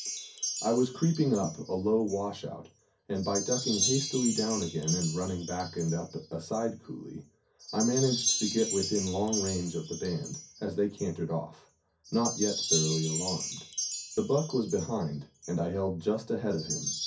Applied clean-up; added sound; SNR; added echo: none; Wind chime; 6 dB; reverberation time 0.3 s.